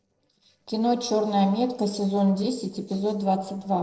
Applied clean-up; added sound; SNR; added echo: neural separator model SepFormer DNS4.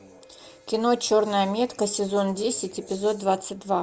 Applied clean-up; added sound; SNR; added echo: none; none; none; none.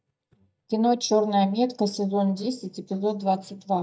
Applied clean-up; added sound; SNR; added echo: neural mask model DeepFilterNet 3.